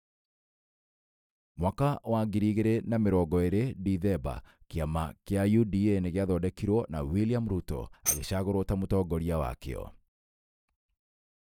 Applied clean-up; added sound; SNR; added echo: neural mask model DeepFilterNet 3.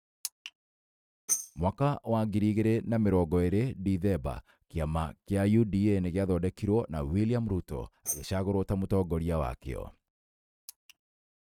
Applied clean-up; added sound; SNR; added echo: neural mask model RNNoise.